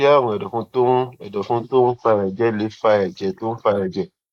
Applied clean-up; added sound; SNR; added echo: neural mask model Resemble Enhance denoiser.